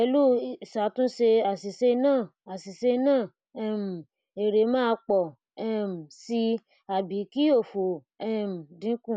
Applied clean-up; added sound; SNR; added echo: none; none; none; none.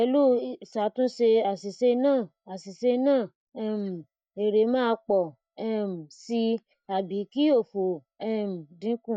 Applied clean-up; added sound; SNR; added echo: neural mask model DeepFilterNet 3.